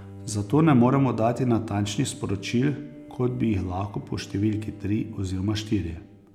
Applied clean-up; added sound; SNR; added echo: none; Bowed string instrument; 19 dB; none.